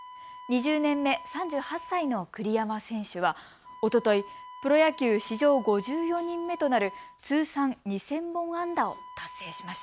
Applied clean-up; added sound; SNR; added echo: none; Wind instrument, woodwind instrument; 18 dB; none.